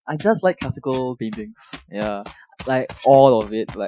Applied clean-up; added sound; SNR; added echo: classical method Wiener filter.